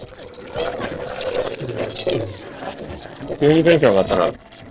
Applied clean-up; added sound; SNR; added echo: neural separator model SepFormer DNS4.